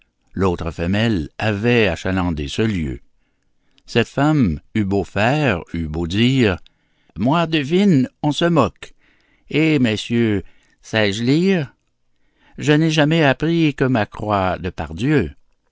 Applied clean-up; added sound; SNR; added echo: none; none; none; none.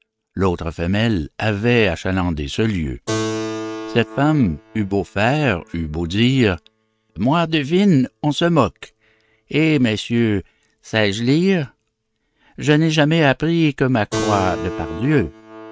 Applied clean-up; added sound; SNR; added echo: neural mask model RNNoise.